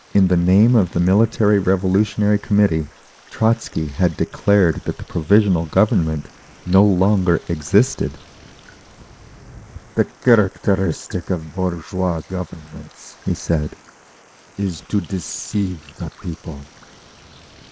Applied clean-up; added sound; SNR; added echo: neural mask model Resemble Enhance denoiser.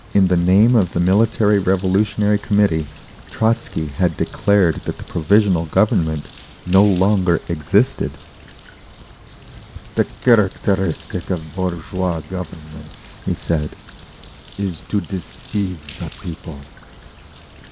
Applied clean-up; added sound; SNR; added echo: none; Bird; 20 dB; none.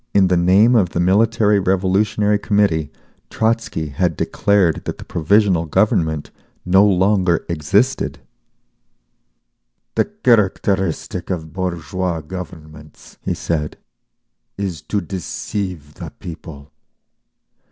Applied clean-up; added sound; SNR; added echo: none; none; none; none.